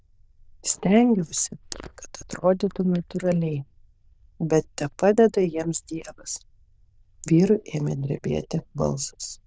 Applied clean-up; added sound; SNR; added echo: neural diffusion model UNIVERSE++.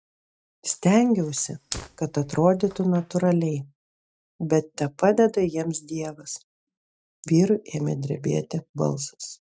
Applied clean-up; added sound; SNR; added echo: neural mask model RNNoise.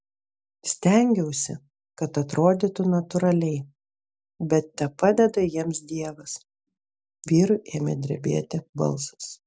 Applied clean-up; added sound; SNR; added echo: none; none; none; none.